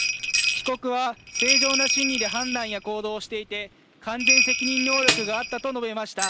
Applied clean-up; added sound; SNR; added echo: none; Bell + Snare drum; -3 dB; none.